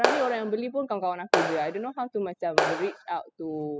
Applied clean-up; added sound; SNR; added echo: classical method spectral subtraction.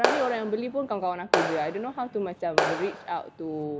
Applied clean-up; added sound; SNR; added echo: none; Clapping; 0 dB; none.